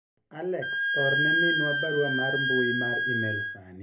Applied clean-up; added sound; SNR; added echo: none; Wind instrument, woodwind instrument; -4 dB; reverberation time 0.3 s.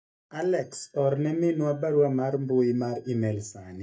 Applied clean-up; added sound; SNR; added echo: neural mask model DeepFilterNet 3.